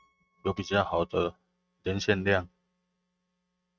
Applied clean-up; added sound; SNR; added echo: neural mask model RNNoise.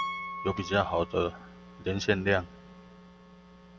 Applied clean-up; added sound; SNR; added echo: none; Piano; 11 dB; none.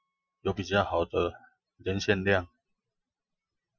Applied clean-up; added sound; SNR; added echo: classical method Wiener filter.